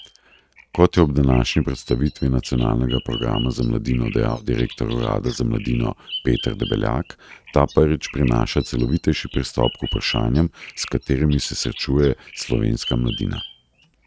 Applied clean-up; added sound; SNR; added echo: neural mask model RNNoise.